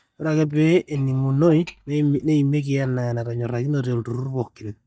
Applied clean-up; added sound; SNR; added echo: neural mask model DeepFilterNet 3.